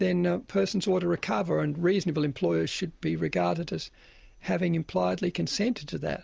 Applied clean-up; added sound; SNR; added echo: none; none; none; none.